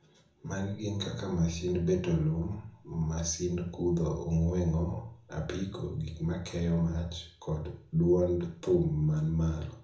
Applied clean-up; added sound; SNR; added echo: none; none; none; reverberation time 0.6 s.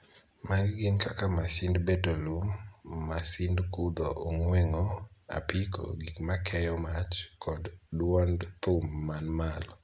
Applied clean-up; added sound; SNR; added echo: none; none; none; none.